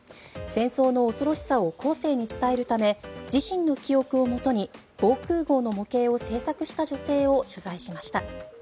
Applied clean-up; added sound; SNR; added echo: none; none; none; none.